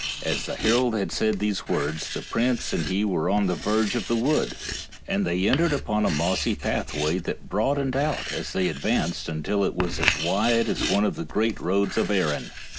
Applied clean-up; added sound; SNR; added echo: none; Writing; 8 dB; none.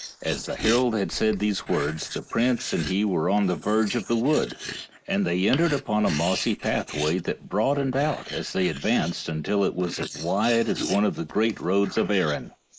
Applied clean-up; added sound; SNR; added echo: neural mask model Resemble Enhance denoiser.